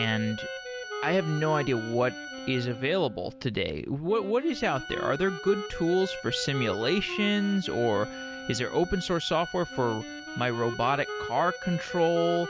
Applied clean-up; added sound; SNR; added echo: none; Organ + Wind instrument, woodwind instrument; 10 dB; none.